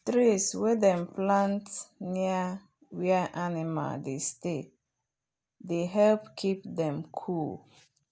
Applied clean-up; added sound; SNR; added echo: none; none; none; none.